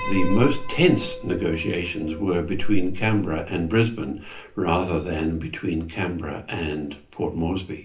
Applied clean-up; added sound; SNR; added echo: none; Piano; 4 dB; reverberation time 0.3 s.